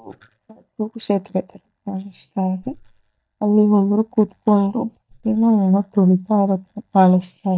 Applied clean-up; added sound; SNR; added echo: neural mask model DeepFilterNet 3.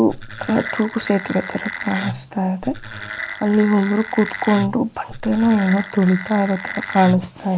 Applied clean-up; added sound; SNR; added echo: none; Wood; 11 dB; none.